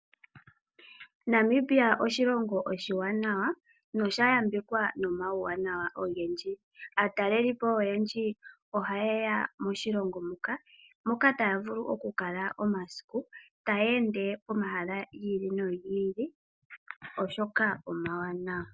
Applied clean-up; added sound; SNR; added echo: none; none; none; none.